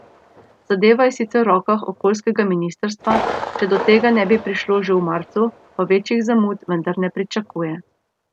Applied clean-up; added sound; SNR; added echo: none; Thunder; 13 dB; none.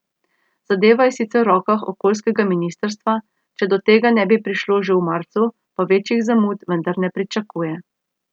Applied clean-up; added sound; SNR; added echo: none; none; none; none.